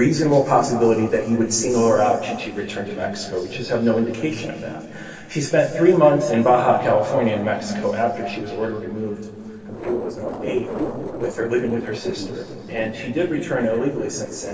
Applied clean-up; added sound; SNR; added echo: neural separator model SepFormer DNS4.